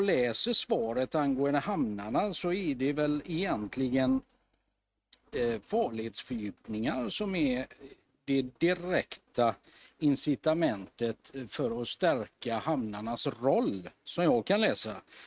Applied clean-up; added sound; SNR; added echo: neural mask model RNNoise.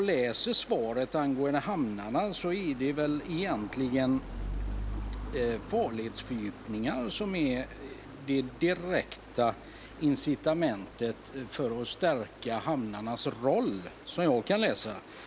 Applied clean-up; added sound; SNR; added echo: none; Stream; 12 dB; none.